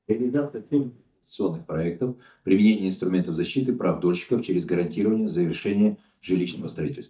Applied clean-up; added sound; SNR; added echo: neural mask model DeepFilterNet 3.